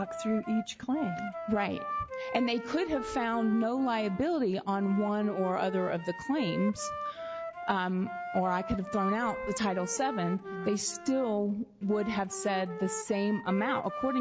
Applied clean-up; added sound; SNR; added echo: none; Wind instrument, woodwind instrument; 9 dB; none.